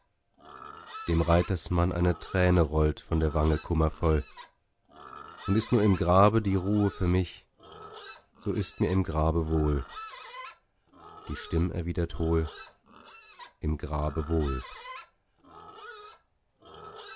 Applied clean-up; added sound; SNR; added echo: none; Livestock, farm animals, working animals; 18 dB; none.